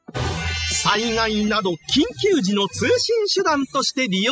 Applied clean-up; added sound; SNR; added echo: classical method spectral subtraction.